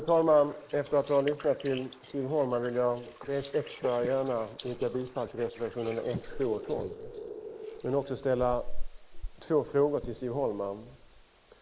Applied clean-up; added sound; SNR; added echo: neural mask model Resemble Enhance denoiser.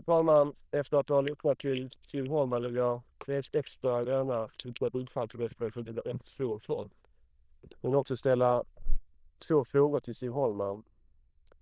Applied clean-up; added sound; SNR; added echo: neural diffusion model UNIVERSE++.